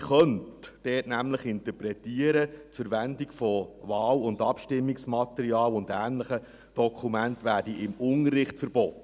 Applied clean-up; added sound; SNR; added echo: none; none; none; none.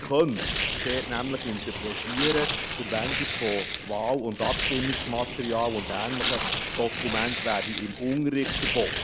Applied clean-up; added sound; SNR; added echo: none; Tearing; 2 dB; none.